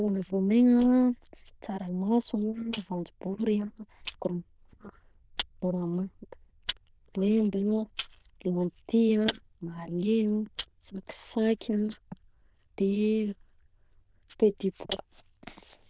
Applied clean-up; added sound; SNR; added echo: neural diffusion model UNIVERSE++.